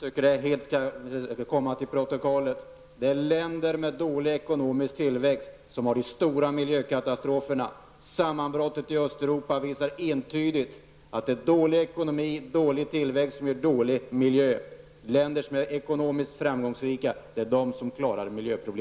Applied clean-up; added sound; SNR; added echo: none; none; none; none.